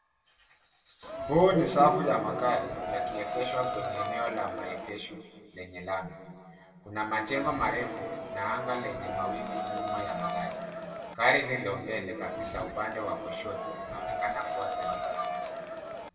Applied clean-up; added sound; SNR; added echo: none; Crowd; 4 dB; reverberation time 2.0 s.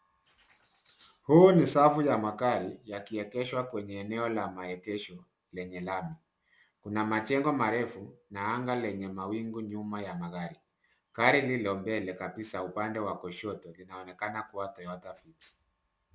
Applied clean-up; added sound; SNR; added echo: none; none; none; none.